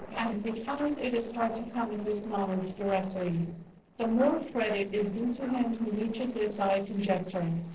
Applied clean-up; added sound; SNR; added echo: neural separator model SepFormer DNS4.